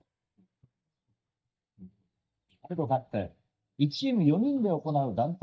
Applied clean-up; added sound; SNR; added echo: neural mask model DeepFilterNet 3.